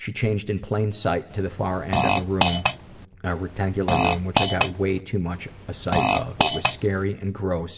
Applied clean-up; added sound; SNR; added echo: none; Fart; -2 dB; reverberation time 1.2 s.